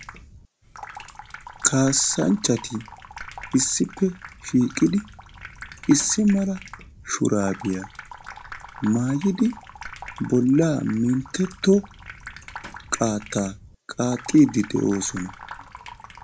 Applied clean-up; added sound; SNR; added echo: none; Sink (filling or washing) / Water tap, faucet; 17 dB; none.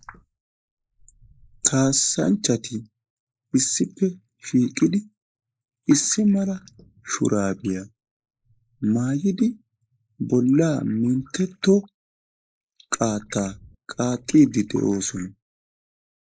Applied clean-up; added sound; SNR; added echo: neural mask model Resemble Enhance denoiser.